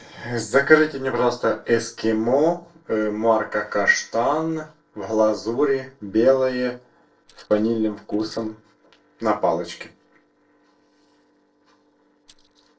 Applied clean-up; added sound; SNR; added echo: neural separator model SepFormer DNS4.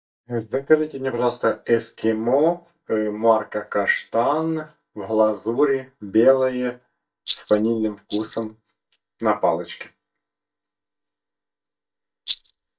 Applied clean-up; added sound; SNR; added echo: neural mask model DeepFilterNet 3.